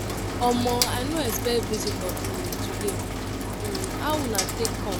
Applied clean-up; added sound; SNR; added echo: none; Mechanisms + Rain; -1 dB; none.